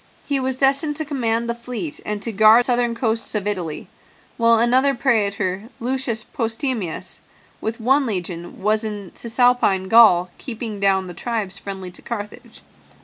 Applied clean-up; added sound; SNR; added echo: none; none; none; none.